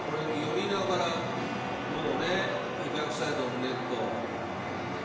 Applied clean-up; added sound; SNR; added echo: none; Wind instrument, woodwind instrument; 12 dB; reverberation time 1.1 s.